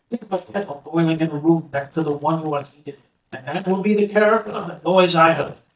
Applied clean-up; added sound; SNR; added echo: neural mask model DeepFilterNet 3.